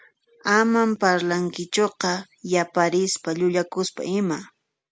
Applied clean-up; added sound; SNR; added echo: none; none; none; none.